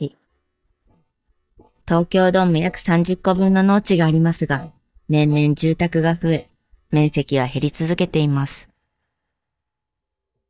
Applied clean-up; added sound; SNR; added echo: neural mask model DeepFilterNet 3.